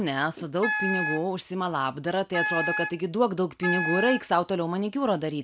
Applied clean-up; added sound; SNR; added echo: none; Wind instrument, woodwind instrument; 4 dB; none.